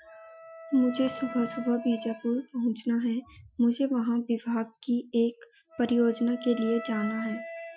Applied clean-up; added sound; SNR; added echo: classical method Wiener filter.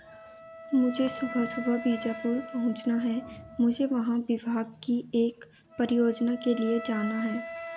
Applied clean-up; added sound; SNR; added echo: none; Wind instrument, woodwind instrument; 13 dB; none.